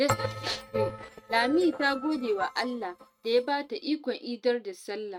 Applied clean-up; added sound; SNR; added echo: neural mask model RNNoise.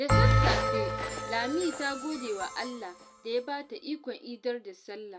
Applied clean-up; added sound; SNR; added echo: none; Bell; -5 dB; none.